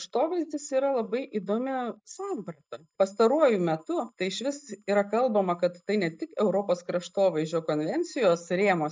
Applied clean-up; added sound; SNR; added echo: neural mask model DeepFilterNet 3.